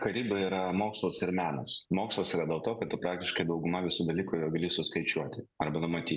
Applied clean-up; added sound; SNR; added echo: none; none; none; none.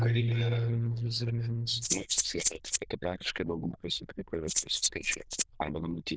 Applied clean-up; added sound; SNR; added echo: neural diffusion model UNIVERSE++.